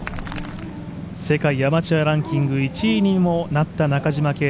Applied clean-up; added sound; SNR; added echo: none; Dog; 17 dB; none.